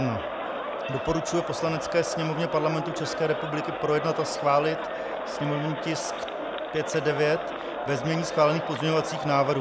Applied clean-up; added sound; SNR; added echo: none; Crowd; 4 dB; none.